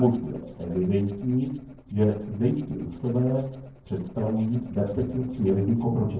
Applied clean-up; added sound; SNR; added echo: neural separator model SepFormer DNS4.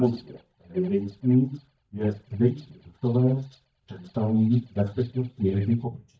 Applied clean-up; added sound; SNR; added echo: neural mask model DeepFilterNet 3.